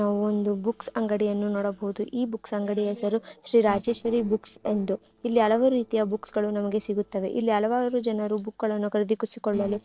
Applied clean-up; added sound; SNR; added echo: neural separator model SepFormer DNS4.